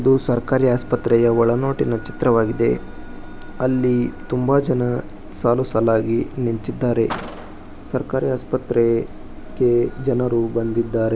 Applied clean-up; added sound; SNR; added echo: none; Car; 16 dB; none.